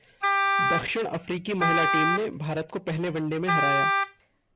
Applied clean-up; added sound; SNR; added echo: none; Wind instrument, woodwind instrument; -4 dB; none.